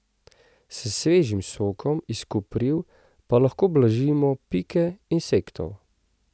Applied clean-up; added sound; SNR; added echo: none; none; none; none.